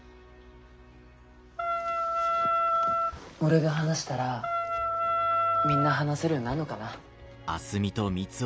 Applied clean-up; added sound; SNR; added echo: none; Wind instrument, woodwind instrument; -4 dB; none.